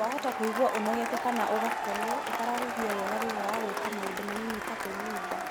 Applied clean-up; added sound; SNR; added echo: none; Applause / Cheering; 0 dB; none.